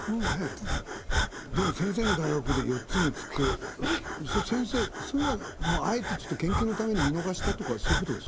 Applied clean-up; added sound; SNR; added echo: none; Breathing; 1 dB; none.